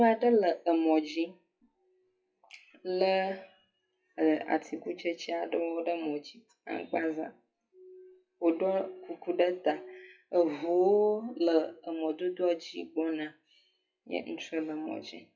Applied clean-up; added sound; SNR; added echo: classical method WPE with log-MMSE.